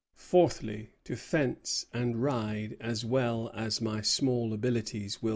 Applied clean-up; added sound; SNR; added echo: none; none; none; none.